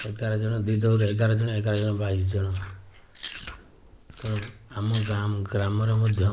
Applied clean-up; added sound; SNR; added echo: neural mask model Resemble Enhance denoiser.